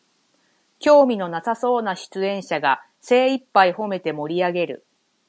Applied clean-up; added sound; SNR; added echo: none; none; none; none.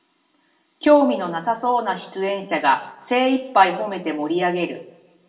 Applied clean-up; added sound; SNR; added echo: none; none; none; reverberation time 0.6 s.